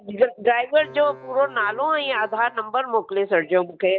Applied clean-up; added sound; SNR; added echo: neural mask model DeepFilterNet 3.